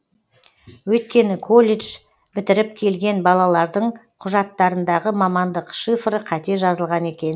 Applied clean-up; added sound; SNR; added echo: none; none; none; none.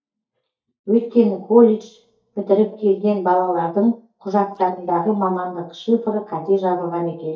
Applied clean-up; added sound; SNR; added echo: neural mask model DeepFilterNet 3.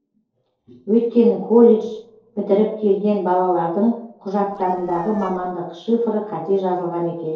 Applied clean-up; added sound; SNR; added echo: neural separator model SepFormer DNS4.